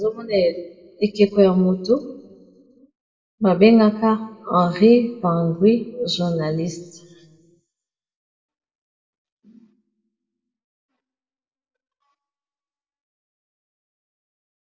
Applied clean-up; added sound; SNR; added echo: none; none; none; reverberation time 1.3 s.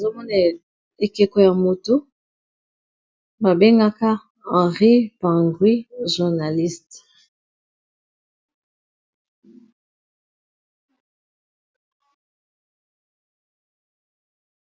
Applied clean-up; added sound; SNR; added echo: none; none; none; none.